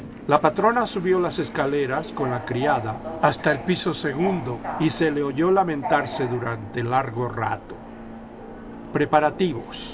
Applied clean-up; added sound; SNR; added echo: none; Subway, metro, underground; 11 dB; none.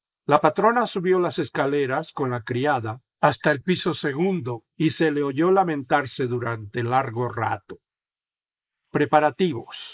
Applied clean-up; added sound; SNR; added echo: neural mask model Resemble Enhance denoiser.